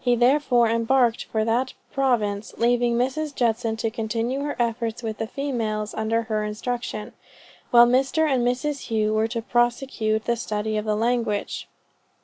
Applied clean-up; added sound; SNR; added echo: none; none; none; none.